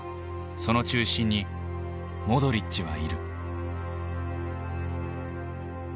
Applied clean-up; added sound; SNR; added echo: none; none; none; none.